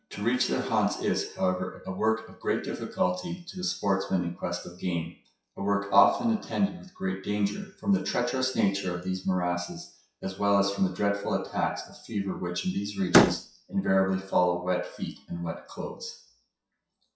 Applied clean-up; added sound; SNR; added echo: classical method WPE with log-MMSE.